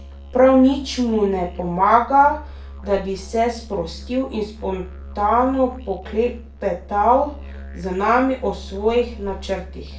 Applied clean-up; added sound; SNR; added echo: none; Musical instrument; 15 dB; reverberation time 0.3 s.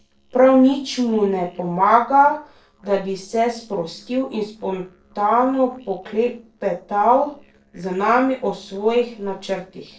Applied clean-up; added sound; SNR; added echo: neural separator model SepFormer DNS4.